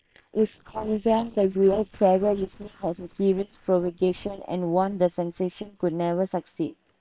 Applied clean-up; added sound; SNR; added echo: neural separator model SepFormer WHAM!.